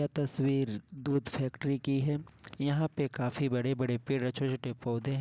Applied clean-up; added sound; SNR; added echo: none; none; none; none.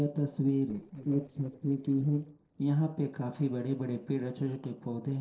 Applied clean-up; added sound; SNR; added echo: neural separator model SepFormer DNS4.